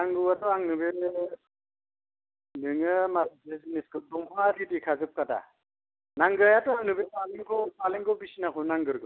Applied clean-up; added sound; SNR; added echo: none; none; none; none.